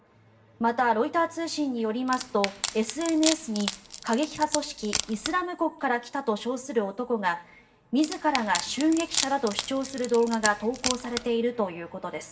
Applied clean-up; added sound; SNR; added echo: none; Wood; 6 dB; reverberation time 0.5 s.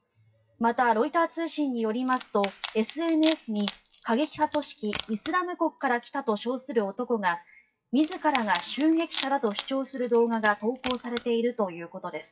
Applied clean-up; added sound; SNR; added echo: classical method WPE with log-MMSE.